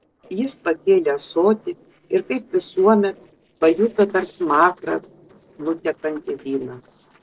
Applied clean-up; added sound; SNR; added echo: neural separator model SepFormer DNS4.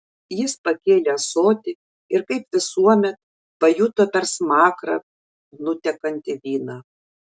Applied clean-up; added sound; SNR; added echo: none; none; none; none.